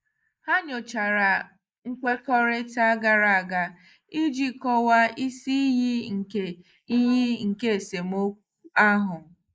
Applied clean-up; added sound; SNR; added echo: neural mask model Resemble Enhance denoiser.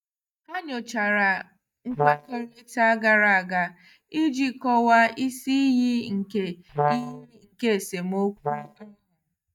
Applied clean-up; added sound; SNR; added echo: neural mask model DeepFilterNet 3.